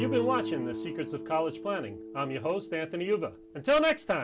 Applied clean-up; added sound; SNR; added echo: none; Guitar; 8 dB; none.